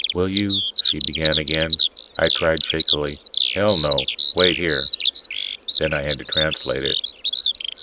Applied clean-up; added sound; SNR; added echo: none; Bird vocalization, bird call, bird song; 0 dB; none.